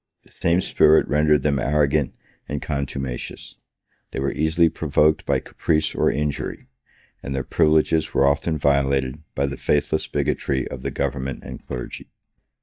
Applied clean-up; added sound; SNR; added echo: neural mask model DeepFilterNet 3.